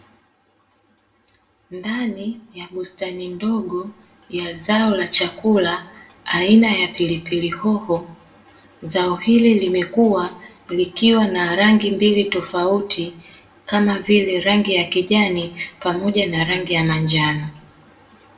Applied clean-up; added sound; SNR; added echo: none; none; none; reverberation time 0.5 s.